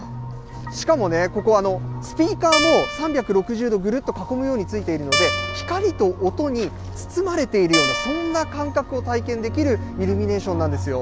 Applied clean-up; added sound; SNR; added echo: none; Guitar; 3 dB; none.